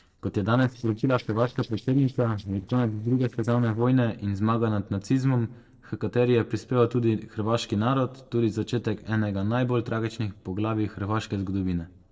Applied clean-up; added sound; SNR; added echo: neural separator model SepFormer DNS4.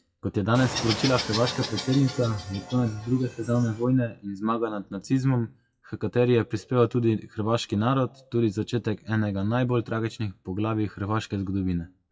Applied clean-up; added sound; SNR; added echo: classical method WPE with log-MMSE.